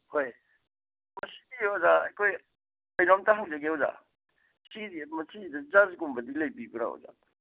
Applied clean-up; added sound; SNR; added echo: none; none; none; none.